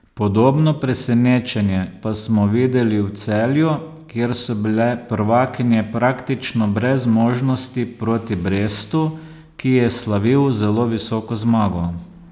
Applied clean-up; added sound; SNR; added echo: none; none; none; none.